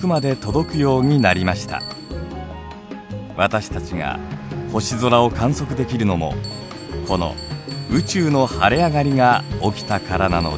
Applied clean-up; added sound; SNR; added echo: none; Bell + Car passing by; 18 dB; none.